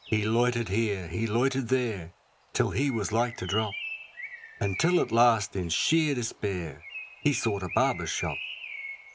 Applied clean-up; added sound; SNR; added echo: none; Bird; 14 dB; none.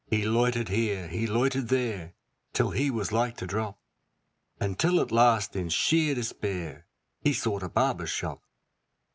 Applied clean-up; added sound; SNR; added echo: none; none; none; none.